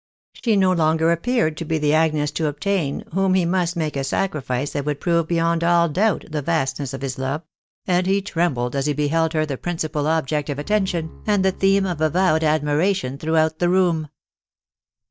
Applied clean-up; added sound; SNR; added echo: neural mask model DeepFilterNet 3.